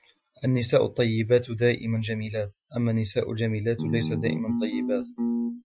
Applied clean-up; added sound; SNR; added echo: classical method Wiener filter.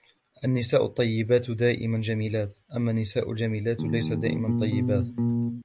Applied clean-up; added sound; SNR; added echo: none; Bass guitar; 0 dB; none.